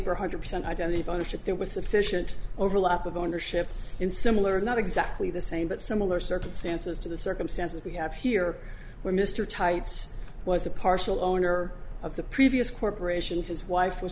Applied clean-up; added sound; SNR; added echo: none; Drum / Drum kit; 17 dB; none.